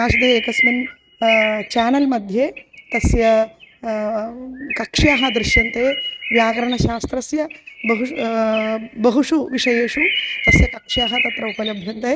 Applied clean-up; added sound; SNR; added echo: neural mask model RNNoise.